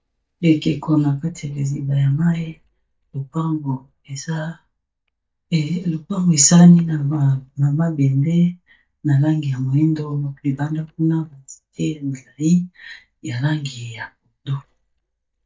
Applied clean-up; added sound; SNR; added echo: neural mask model DeepFilterNet 3.